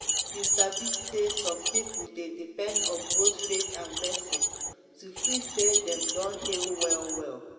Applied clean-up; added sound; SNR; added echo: none; Keys jangling; -4 dB; reverberation time 2.2 s.